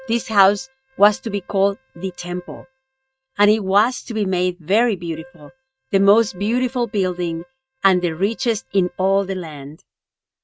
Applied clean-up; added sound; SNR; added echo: neural mask model RNNoise.